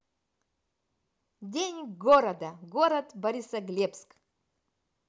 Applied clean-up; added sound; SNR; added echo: none; none; none; none.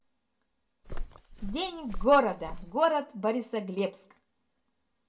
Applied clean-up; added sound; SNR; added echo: none; Walk, footsteps; 6 dB; reverberation time 0.2 s.